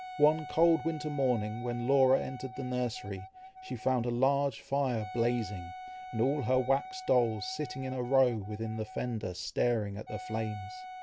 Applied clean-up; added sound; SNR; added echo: none; Wind instrument, woodwind instrument; 14 dB; none.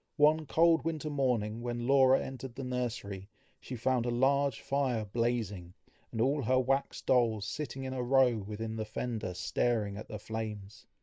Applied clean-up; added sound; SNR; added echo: neural mask model Resemble Enhance denoiser.